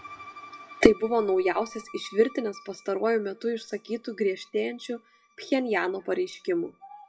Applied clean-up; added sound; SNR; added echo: classical method WPE with log-MMSE.